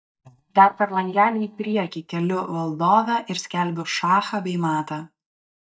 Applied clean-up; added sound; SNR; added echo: neural mask model DeepFilterNet 3.